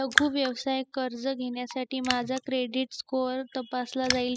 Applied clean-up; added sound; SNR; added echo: classical method spectral subtraction.